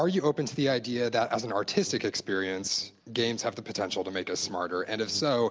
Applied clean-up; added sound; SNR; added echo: none; none; none; none.